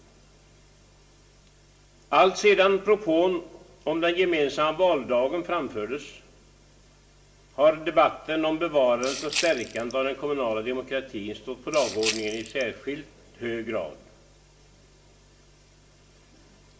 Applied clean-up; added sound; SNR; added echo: none; Rattle (instrument); 10 dB; reverberation time 0.6 s.